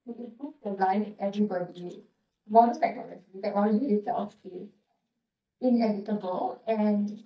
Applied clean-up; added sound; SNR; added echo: neural mask model DeepFilterNet 3.